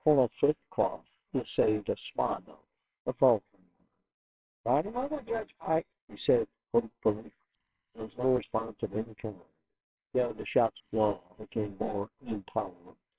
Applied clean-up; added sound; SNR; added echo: neural separator model SepFormer WHAMR!.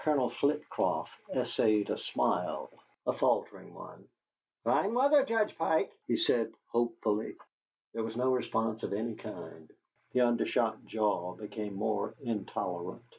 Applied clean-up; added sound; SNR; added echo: none; none; none; none.